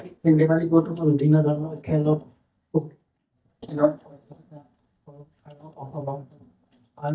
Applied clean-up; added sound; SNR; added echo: neural mask model DeepFilterNet 3.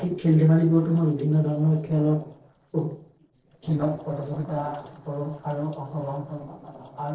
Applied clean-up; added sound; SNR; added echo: neural separator model SepFormer DNS4.